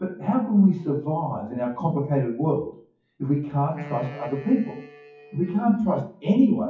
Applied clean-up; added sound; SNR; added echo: classical method WPE with log-MMSE.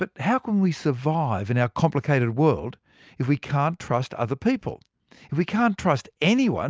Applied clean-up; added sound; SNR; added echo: none; none; none; none.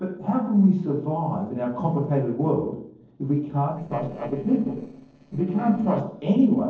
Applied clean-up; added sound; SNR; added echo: neural separator model SepFormer DNS4.